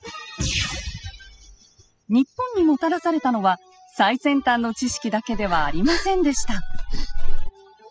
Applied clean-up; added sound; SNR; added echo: classical method spectral subtraction.